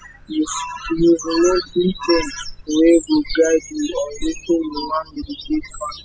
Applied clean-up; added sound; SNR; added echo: classical method spectral subtraction.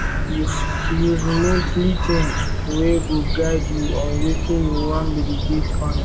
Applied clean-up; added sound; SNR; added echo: none; Bird; -2 dB; none.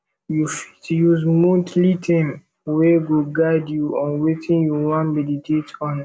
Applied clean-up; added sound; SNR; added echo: none; none; none; none.